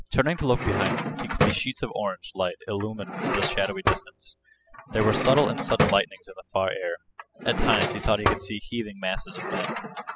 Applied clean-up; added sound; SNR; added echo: classical method spectral subtraction.